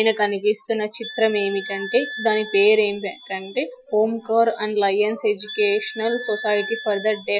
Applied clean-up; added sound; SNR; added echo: classical method Wiener filter.